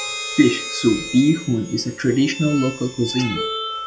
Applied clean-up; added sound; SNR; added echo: classical method log-MMSE.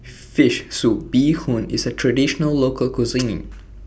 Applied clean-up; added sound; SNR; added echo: none; none; none; none.